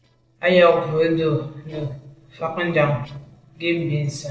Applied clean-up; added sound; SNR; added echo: neural separator model SepFormer DNS4.